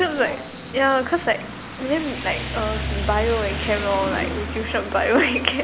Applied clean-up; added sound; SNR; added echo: none; Rain; 6 dB; none.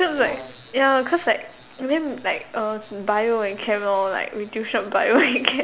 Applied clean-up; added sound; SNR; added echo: none; none; none; none.